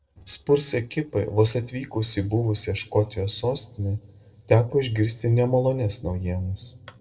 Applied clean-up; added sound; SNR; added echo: neural separator model SepFormer DNS4.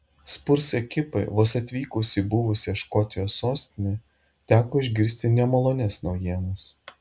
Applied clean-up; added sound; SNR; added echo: none; none; none; none.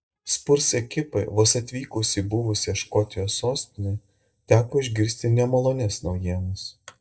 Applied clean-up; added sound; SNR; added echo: neural mask model DeepFilterNet 3.